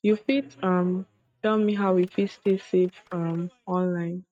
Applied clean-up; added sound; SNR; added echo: neural mask model RNNoise.